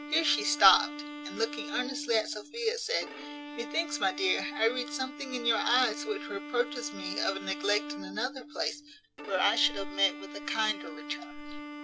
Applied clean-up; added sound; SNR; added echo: none; Bowed string instrument; 10 dB; none.